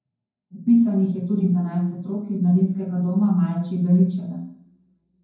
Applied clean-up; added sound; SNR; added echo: none; none; none; reverberation time 0.9 s.